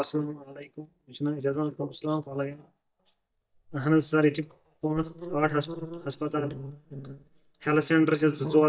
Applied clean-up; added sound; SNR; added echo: neural mask model DeepFilterNet 3.